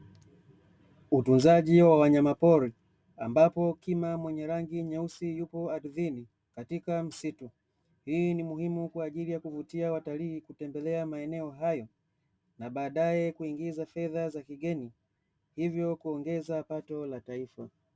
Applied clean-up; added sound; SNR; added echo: none; none; none; none.